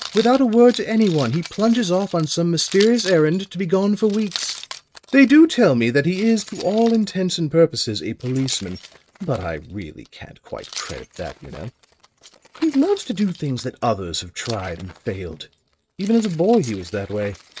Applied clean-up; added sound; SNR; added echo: neural mask model RNNoise.